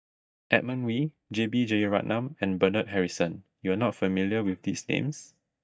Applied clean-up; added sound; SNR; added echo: neural mask model DeepFilterNet 3.